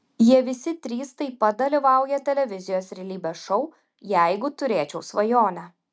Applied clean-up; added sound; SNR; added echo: none; none; none; none.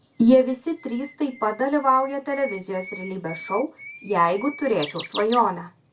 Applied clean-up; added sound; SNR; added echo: none; Bird; 17 dB; reverberation time 0.2 s.